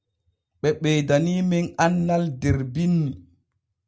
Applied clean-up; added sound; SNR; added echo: none; none; none; none.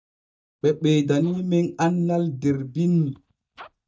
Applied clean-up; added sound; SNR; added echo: neural mask model DeepFilterNet 3.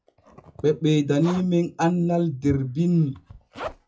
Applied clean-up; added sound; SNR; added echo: classical method WPE with log-MMSE.